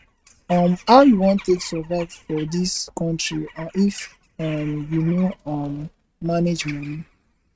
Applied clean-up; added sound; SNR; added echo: neural mask model RNNoise.